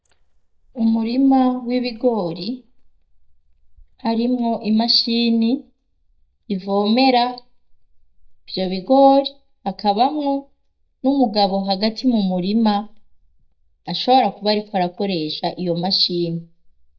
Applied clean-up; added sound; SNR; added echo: neural mask model DeepFilterNet 3.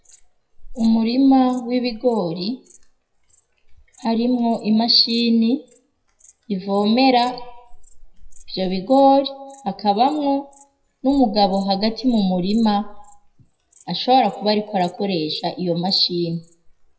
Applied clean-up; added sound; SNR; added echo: classical method WPE with log-MMSE.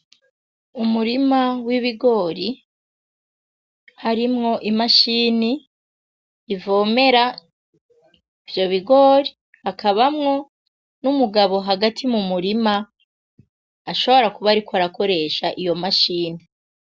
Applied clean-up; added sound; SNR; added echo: none; none; none; none.